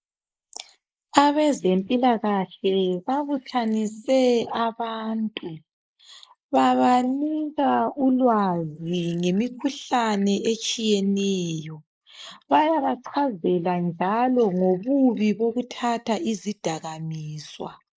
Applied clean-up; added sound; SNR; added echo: neural mask model Resemble Enhance denoiser.